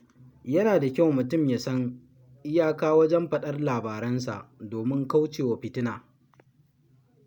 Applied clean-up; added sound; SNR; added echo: none; none; none; none.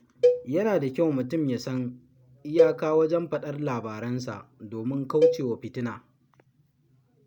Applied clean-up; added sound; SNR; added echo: none; Cowbell; 0 dB; none.